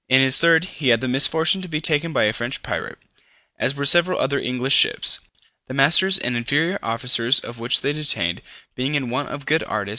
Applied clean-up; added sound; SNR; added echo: none; none; none; none.